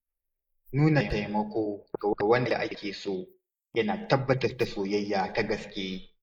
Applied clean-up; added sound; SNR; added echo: neural mask model Resemble Enhance denoiser.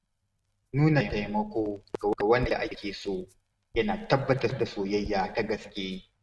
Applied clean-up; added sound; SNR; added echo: neural mask model RNNoise.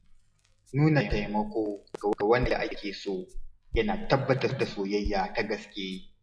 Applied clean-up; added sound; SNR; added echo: classical method log-MMSE.